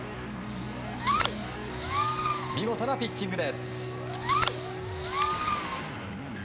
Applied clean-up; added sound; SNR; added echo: none; Fireworks; -2 dB; none.